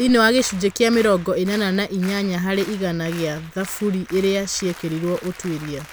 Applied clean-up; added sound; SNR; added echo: none; Applause; 18 dB; none.